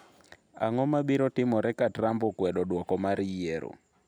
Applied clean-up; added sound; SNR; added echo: none; none; none; none.